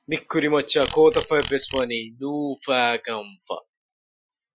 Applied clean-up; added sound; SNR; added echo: classical method Wiener filter.